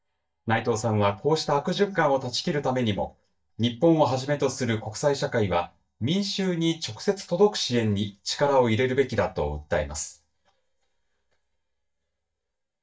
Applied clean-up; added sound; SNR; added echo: neural mask model DeepFilterNet 3.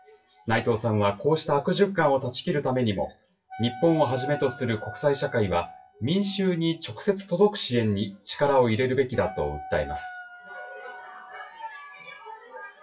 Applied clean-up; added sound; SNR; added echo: classical method WPE with log-MMSE.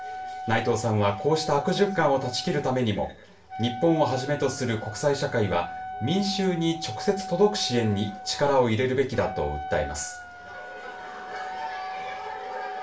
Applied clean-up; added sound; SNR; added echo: none; Wind instrument, woodwind instrument; 11 dB; reverberation time 0.3 s.